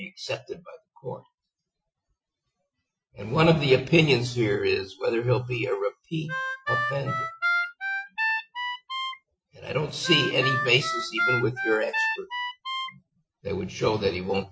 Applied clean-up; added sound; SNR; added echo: classical method Wiener filter.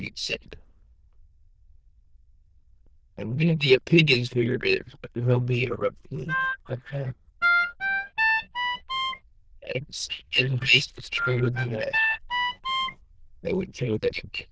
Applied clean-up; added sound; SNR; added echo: neural diffusion model UNIVERSE++.